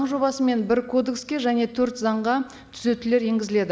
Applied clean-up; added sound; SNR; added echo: none; none; none; none.